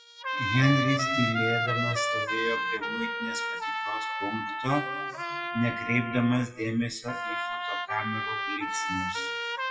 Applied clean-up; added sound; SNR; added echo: classical method WPE with log-MMSE.